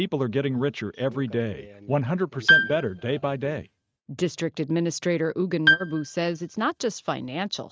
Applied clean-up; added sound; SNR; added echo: neural mask model RNNoise.